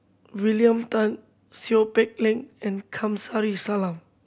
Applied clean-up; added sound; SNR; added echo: none; none; none; none.